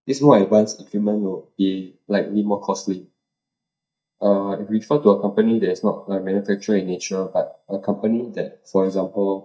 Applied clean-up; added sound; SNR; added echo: neural mask model DeepFilterNet 3.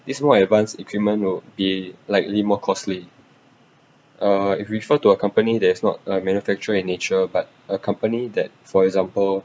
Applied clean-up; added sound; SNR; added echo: none; none; none; none.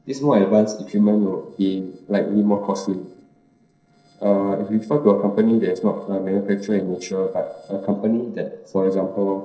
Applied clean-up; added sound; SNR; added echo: neural separator model SepFormer DNS4.